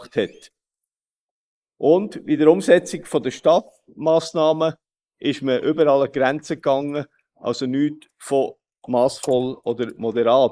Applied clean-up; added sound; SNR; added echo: neural mask model Resemble Enhance denoiser.